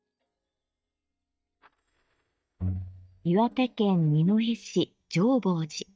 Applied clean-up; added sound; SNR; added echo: neural mask model DeepFilterNet 3.